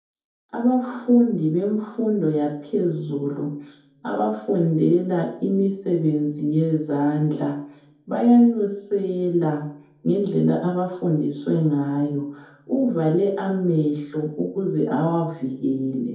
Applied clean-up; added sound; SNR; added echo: none; none; none; reverberation time 0.6 s.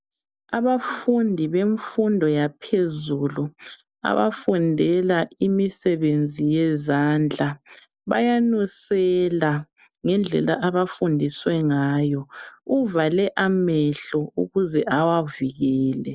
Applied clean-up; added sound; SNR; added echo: none; none; none; none.